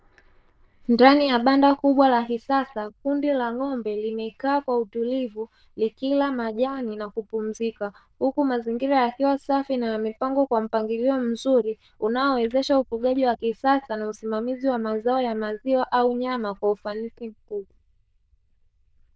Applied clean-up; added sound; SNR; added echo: neural diffusion model UNIVERSE++.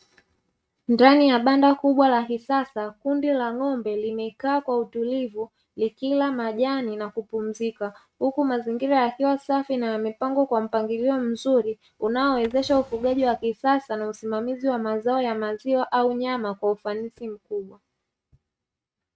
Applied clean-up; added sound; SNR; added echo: neural mask model RNNoise.